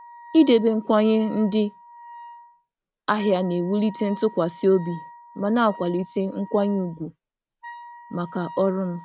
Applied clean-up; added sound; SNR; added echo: none; Wind instrument, woodwind instrument; 19 dB; none.